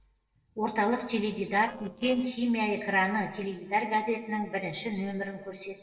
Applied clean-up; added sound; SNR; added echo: neural separator model SepFormer DNS4.